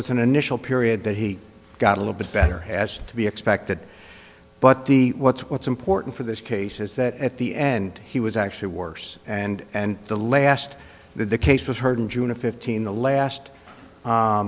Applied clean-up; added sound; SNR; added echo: none; none; none; none.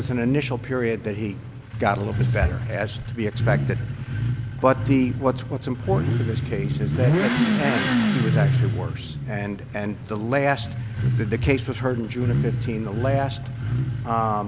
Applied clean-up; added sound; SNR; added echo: none; Motorcycle / Accelerating, revving, vroom; -1 dB; none.